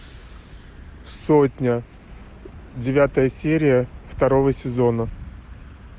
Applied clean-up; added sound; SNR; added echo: none; none; none; none.